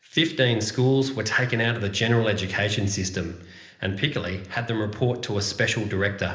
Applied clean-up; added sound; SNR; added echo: none; none; none; reverberation time 0.8 s.